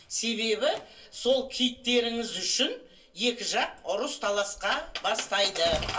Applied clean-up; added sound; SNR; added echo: none; Slam; 19 dB; reverberation time 0.2 s.